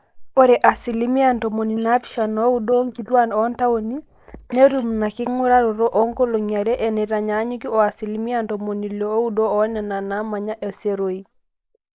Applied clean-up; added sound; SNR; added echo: neural mask model Resemble Enhance denoiser.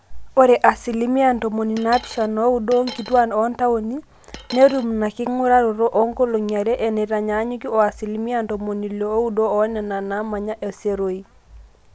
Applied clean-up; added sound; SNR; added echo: none; Coin (dropping); 16 dB; none.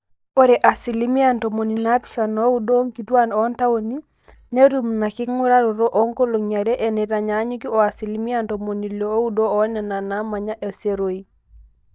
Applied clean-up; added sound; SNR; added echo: neural mask model DeepFilterNet 3.